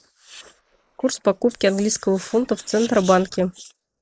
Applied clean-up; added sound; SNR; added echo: neural mask model Resemble Enhance denoiser.